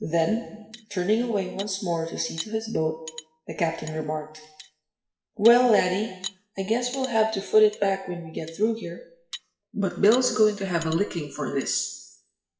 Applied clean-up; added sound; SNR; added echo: classical method WPE with log-MMSE.